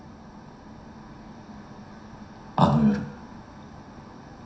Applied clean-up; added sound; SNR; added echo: none; none; none; reverberation time 0.7 s.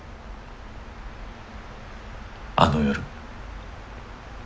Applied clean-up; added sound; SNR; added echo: none; none; none; none.